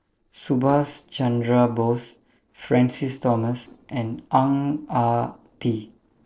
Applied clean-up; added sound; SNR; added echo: neural separator model SepFormer DNS4.